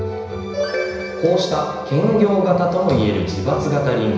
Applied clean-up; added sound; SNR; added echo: none; Keyboard (musical); 15 dB; reverberation time 1.0 s.